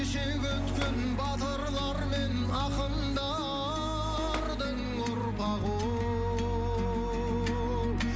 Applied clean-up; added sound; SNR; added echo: none; Shatter; 18 dB; none.